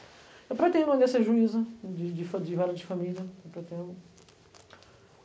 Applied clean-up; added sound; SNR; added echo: none; none; none; none.